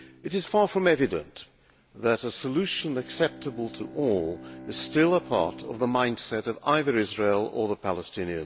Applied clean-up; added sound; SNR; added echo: none; Bowed string instrument; 20 dB; none.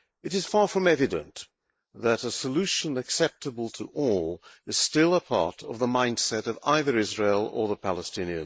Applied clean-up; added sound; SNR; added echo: neural mask model Resemble Enhance denoiser.